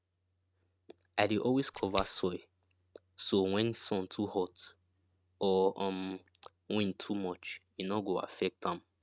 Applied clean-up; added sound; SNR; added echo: neural mask model RNNoise.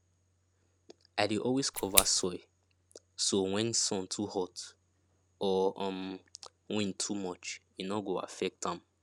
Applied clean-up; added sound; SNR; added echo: none; Scissors; -5 dB; none.